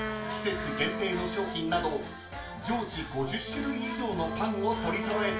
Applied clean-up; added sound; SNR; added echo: none; Wind instrument, woodwind instrument; 5 dB; reverberation time 0.4 s.